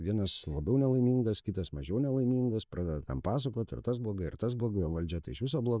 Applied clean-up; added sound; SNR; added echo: neural mask model DeepFilterNet 3.